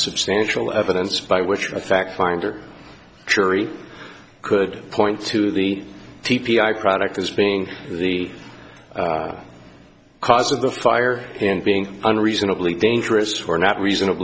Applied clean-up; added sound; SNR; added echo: none; none; none; none.